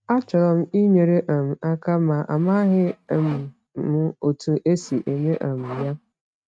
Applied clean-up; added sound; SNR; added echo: neural mask model RNNoise.